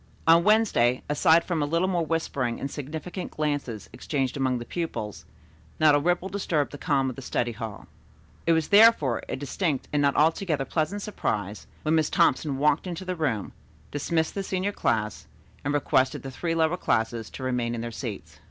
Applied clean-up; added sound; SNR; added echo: none; none; none; none.